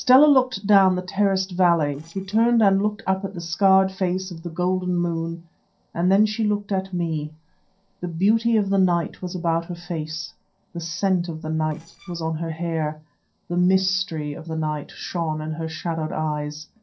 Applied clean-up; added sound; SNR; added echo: neural separator model SepFormer DNS4.